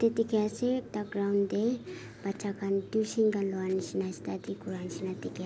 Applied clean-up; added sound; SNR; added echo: none; none; none; none.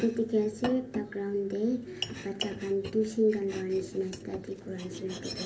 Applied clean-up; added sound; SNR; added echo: none; Domestic sounds, home sounds; 11 dB; reverberation time 0.3 s.